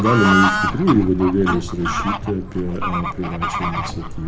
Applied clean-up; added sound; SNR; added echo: none; Bird / Fowl; 2 dB; reverberation time 0.4 s.